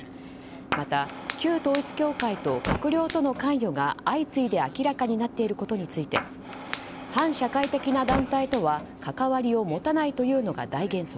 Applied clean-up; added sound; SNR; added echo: none; Fire; 7 dB; none.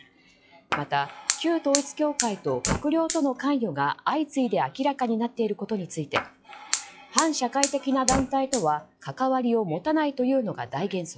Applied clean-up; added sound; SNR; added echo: classical method log-MMSE.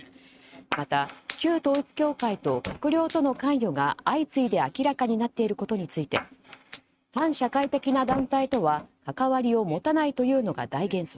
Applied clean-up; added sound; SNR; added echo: neural mask model RNNoise.